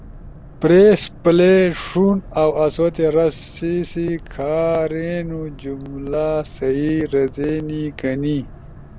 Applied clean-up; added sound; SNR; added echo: none; Boat, Water vehicle; 18 dB; none.